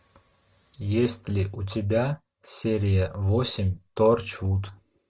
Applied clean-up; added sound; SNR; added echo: none; none; none; none.